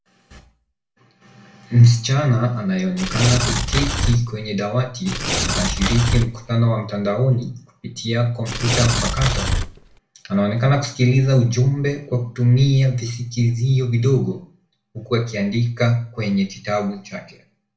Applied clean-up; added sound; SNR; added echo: none; Tearing; 2 dB; reverberation time 0.3 s.